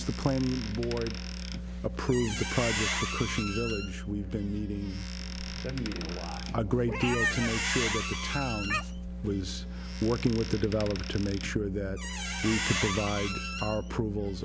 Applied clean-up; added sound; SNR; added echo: none; Squeak + Meow; 6 dB; none.